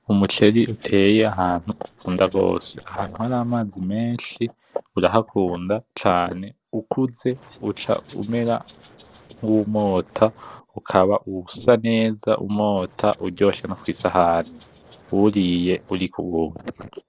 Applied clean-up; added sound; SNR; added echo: neural separator model SepFormer DNS4.